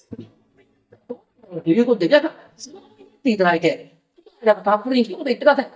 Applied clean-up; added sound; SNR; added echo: neural mask model DeepFilterNet 3.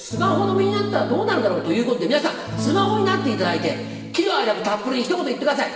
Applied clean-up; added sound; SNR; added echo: none; Acoustic guitar / Strum; 6 dB; reverberation time 1.3 s.